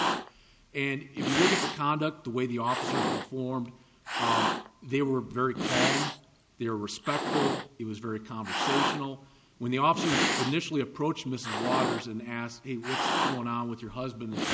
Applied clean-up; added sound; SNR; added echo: none; Cat; 1 dB; none.